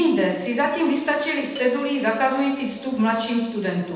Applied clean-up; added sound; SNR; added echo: neural separator model SepFormer DNS4.